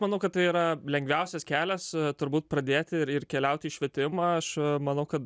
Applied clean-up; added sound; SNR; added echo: none; none; none; none.